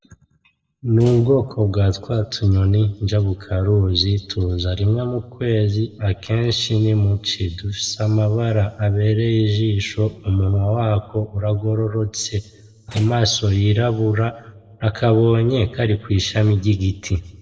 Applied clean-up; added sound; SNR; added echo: neural separator model SepFormer DNS4.